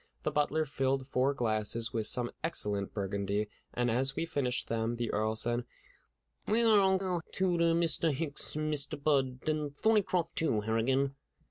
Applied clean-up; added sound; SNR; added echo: none; none; none; none.